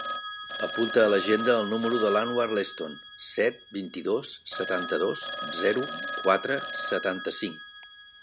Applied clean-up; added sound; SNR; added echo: none; Telephone; 3 dB; none.